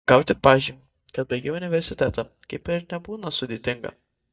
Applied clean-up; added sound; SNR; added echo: neural mask model DeepFilterNet 3.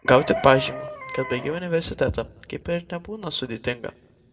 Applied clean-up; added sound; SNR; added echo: none; Chicken, rooster; 12 dB; reverberation time 0.4 s.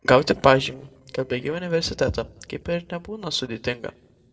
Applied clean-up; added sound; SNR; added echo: neural separator model SepFormer DNS4.